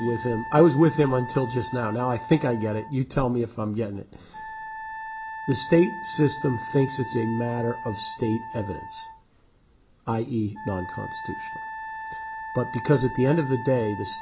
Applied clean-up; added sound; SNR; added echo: none; Wind instrument, woodwind instrument; 11 dB; none.